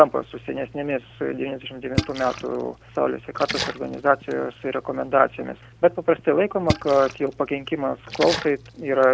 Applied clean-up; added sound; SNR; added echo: none; Splash, splatter; 11 dB; none.